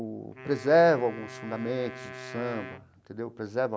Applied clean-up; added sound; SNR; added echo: none; Wind instrument, woodwind instrument; 16 dB; none.